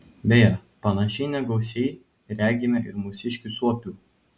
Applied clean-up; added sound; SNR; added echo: none; none; none; none.